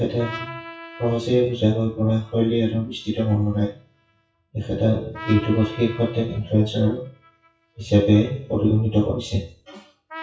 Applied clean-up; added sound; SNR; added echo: classical method WPE with log-MMSE.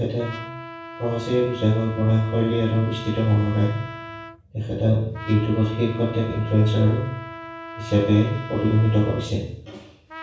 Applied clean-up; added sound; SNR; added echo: none; Trumpet; 15 dB; reverberation time 0.7 s.